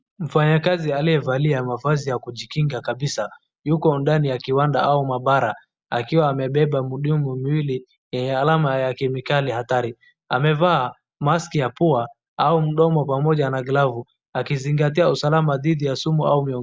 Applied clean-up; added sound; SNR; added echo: none; none; none; none.